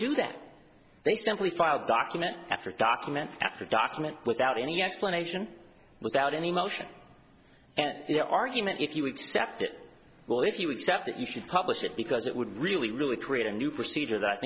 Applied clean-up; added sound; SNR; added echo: none; none; none; none.